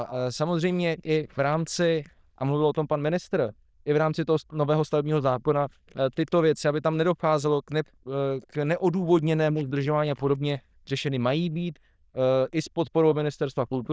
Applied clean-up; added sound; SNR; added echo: neural diffusion model UNIVERSE++.